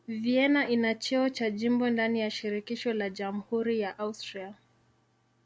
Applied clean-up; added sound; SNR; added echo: none; none; none; none.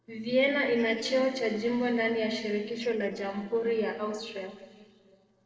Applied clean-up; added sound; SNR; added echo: neural separator model SepFormer DNS4.